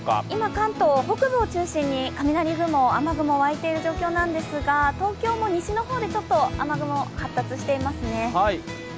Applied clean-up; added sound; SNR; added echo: none; none; none; none.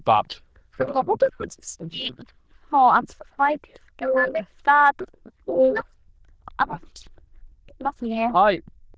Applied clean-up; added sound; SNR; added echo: neural diffusion model UNIVERSE++.